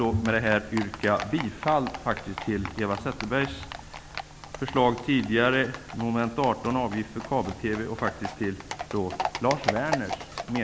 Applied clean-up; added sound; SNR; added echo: none; Livestock, farm animals, working animals; 10 dB; none.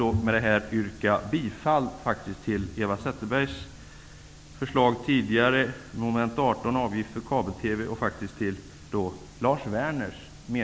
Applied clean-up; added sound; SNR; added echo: none; none; none; none.